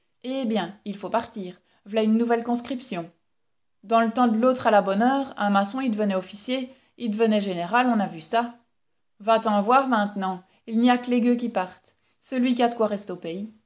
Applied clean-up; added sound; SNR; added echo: none; none; none; none.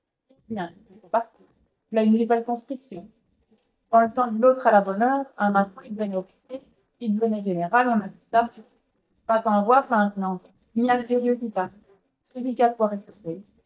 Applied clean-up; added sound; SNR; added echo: neural mask model DeepFilterNet 3.